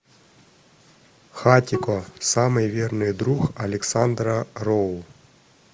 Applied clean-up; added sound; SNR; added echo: none; Bowed string instrument; 16 dB; none.